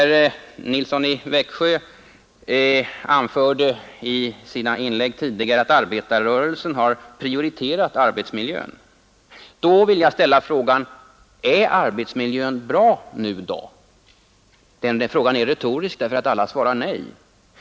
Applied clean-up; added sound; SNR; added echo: none; none; none; none.